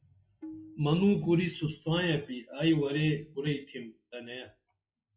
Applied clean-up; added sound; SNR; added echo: classical method WPE with log-MMSE.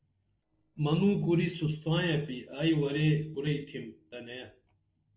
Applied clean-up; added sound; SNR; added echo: neural separator model SepFormer DNS4.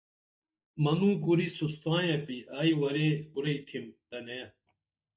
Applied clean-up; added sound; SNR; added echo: neural mask model DeepFilterNet 3.